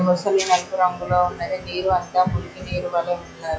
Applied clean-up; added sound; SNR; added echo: classical method log-MMSE.